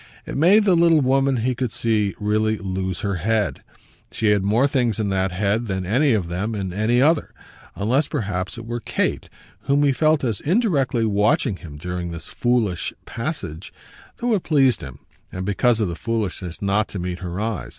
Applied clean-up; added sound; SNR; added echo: none; none; none; none.